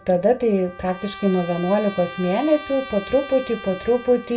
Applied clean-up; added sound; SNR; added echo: none; Trumpet; 16 dB; reverberation time 0.2 s.